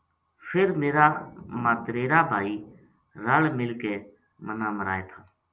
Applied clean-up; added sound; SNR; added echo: none; none; none; none.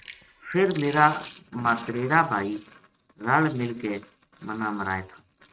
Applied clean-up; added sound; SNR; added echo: neural mask model RNNoise.